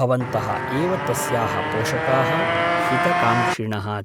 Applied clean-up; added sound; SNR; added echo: none; Motorcycle; -2 dB; none.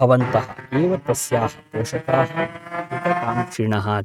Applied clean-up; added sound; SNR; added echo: neural mask model RNNoise.